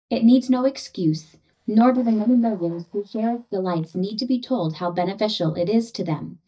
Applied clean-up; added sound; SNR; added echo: neural mask model DeepFilterNet 3.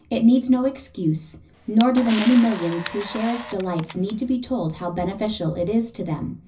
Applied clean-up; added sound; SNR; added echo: none; Camera; 11 dB; reverberation time 0.4 s.